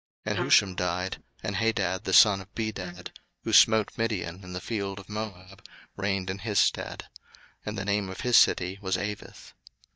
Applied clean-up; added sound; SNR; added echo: neural mask model DeepFilterNet 3.